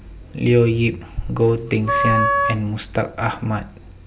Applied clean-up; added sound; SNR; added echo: none; Wind instrument, woodwind instrument; 1 dB; none.